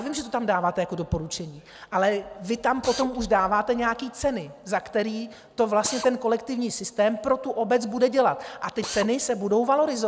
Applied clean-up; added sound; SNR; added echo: none; Drill; 19 dB; none.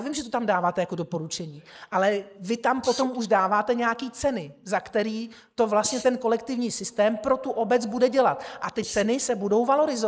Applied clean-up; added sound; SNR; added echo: neural mask model Resemble Enhance denoiser.